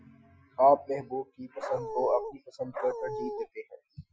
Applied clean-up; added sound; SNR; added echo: classical method Wiener filter.